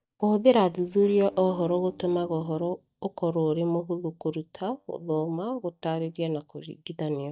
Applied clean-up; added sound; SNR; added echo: neural mask model DeepFilterNet 3.